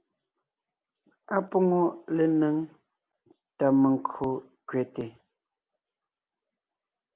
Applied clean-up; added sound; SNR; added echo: none; none; none; none.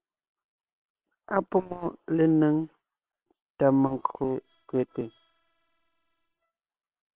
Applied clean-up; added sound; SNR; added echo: neural separator model SepFormer WHAM!.